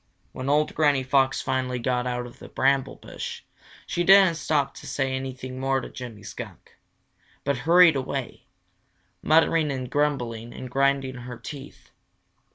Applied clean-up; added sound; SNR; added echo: none; none; none; none.